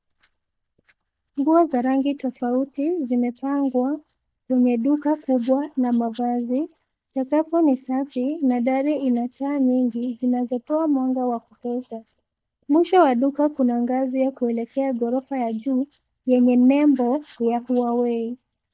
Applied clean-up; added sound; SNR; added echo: neural mask model DeepFilterNet 3.